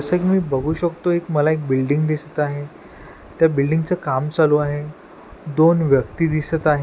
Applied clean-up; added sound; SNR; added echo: none; none; none; none.